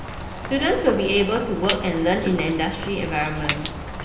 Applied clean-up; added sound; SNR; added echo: none; Rain; 7 dB; reverberation time 1.1 s.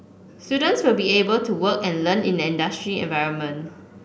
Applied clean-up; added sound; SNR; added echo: none; none; none; none.